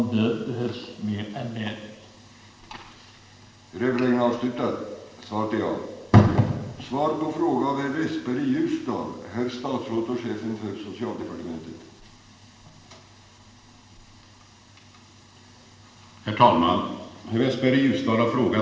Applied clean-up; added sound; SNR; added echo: none; none; none; reverberation time 1.1 s.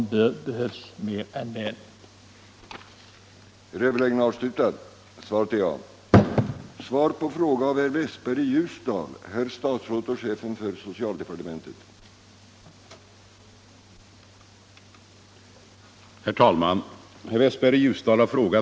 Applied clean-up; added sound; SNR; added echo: none; none; none; none.